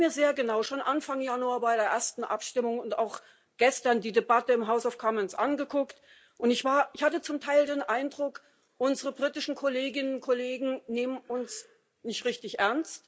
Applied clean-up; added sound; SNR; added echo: none; none; none; none.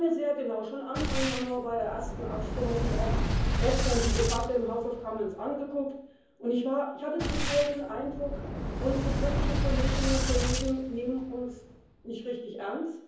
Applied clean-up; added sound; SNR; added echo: none; Boom; 0 dB; reverberation time 0.7 s.